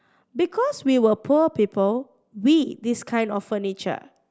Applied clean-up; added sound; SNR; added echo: none; none; none; none.